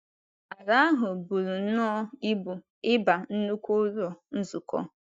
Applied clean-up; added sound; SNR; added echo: neural mask model DeepFilterNet 3.